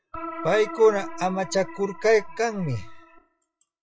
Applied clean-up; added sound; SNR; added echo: classical method log-MMSE.